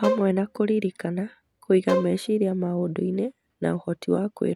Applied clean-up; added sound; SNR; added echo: none; Bowed string instrument; 6 dB; none.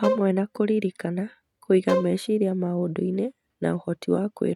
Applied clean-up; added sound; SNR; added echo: neural mask model RNNoise.